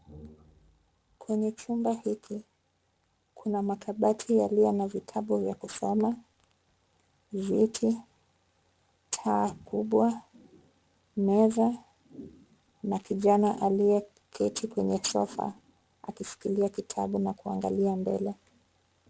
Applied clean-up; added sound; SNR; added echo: none; none; none; none.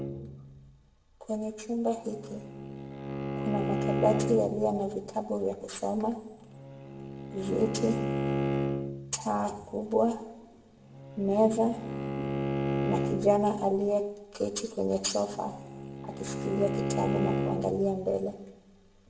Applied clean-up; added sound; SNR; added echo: none; Bowed string instrument; 3 dB; reverberation time 0.6 s.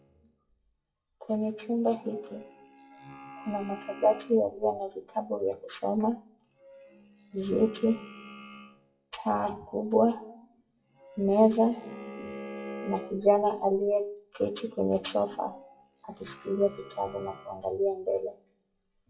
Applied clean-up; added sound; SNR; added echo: classical method WPE with log-MMSE.